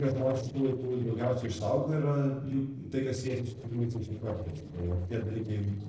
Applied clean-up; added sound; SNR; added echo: neural separator model SepFormer DNS4.